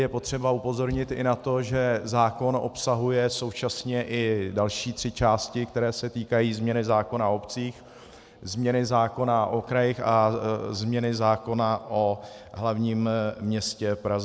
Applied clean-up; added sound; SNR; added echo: none; none; none; none.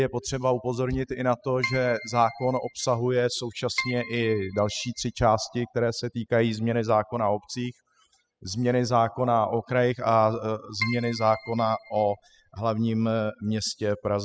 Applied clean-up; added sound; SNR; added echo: classical method spectral subtraction.